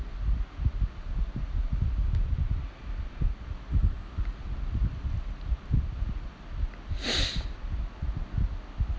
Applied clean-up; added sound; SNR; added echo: none; none; none; none.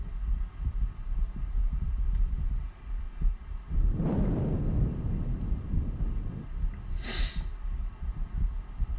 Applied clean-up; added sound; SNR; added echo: none; Wind; 7 dB; reverberation time 0.2 s.